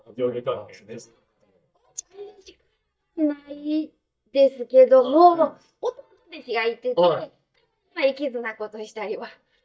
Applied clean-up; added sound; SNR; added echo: neural mask model DeepFilterNet 3.